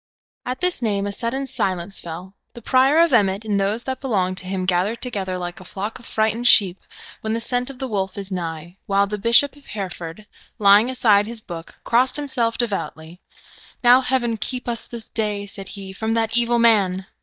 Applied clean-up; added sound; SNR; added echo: neural mask model DeepFilterNet 3.